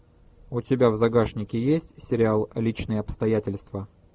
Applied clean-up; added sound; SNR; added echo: none; none; none; none.